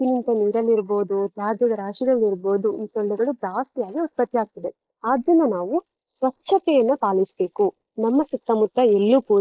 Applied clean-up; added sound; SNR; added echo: neural mask model Resemble Enhance denoiser.